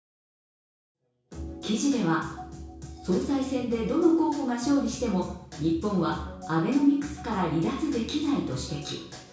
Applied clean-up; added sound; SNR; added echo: none; none; none; reverberation time 0.6 s.